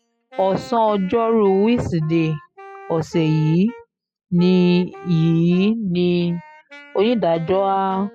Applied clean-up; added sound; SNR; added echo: classical method spectral subtraction.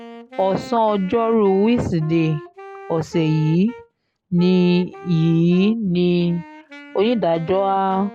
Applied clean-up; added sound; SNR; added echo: none; Wind instrument, woodwind instrument; 19 dB; none.